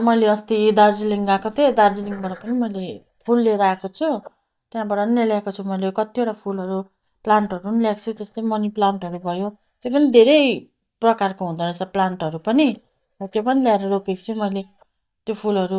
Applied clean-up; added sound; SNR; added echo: neural mask model DeepFilterNet 3.